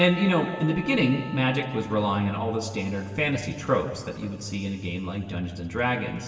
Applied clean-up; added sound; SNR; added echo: none; Church bell / Percussion; 18 dB; reverberation time 2.4 s.